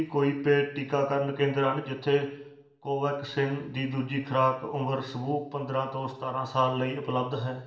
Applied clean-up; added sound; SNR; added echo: none; none; none; reverberation time 0.8 s.